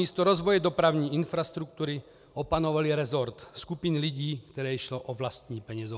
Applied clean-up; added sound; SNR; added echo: none; none; none; none.